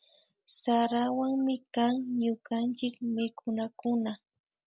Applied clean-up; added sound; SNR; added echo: none; none; none; none.